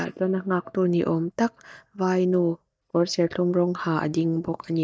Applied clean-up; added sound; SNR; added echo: neural mask model DeepFilterNet 3.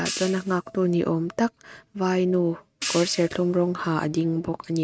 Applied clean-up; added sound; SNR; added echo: neural mask model RNNoise.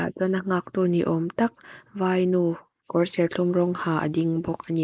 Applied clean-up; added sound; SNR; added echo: neural mask model Resemble Enhance denoiser.